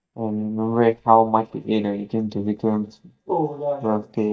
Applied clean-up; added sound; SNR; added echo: neural mask model DeepFilterNet 3.